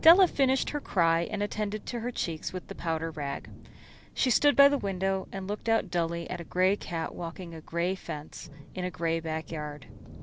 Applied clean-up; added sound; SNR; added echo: none; Thunder; 18 dB; none.